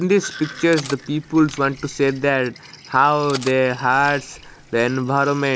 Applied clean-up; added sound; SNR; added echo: none; Sink (filling or washing) + Cutlery, silverware; 18 dB; none.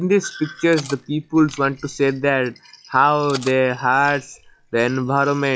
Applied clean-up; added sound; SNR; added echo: classical method log-MMSE.